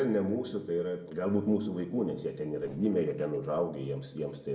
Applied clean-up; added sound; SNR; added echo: neural separator model SepFormer DNS4.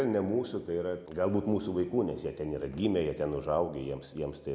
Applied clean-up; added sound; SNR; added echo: none; none; none; none.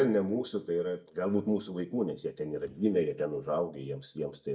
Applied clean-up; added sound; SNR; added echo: neural mask model DeepFilterNet 3.